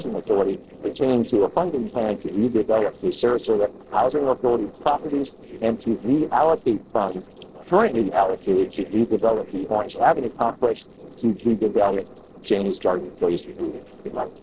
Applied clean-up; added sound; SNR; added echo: neural separator model SepFormer DNS4.